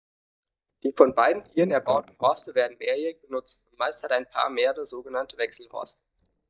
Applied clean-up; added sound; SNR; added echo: neural mask model DeepFilterNet 3.